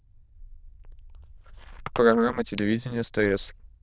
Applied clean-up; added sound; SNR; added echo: neural diffusion model UNIVERSE++.